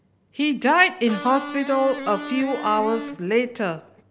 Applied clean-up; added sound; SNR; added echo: none; Electric guitar; 11 dB; none.